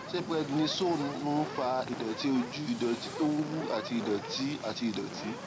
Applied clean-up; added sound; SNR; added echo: none; Fire; 8 dB; none.